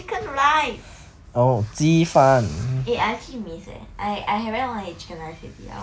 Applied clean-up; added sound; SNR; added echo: none; none; none; none.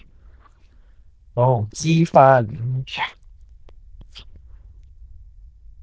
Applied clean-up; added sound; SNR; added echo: neural diffusion model UNIVERSE++.